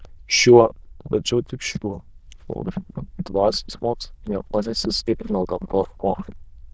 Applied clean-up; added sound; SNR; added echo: neural diffusion model UNIVERSE++.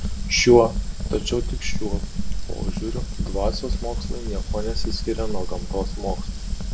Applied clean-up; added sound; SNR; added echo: none; Fire; -1 dB; none.